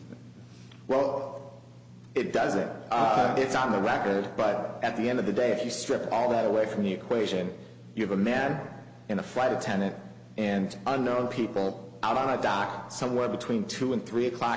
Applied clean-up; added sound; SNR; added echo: none; none; none; none.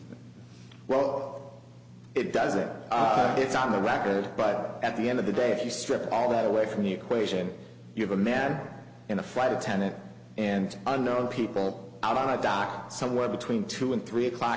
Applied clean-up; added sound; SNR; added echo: none; Brass instrument; 18 dB; none.